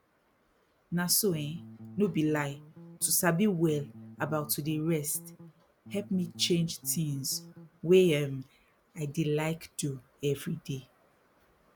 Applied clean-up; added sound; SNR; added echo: none; Bass guitar; 17 dB; none.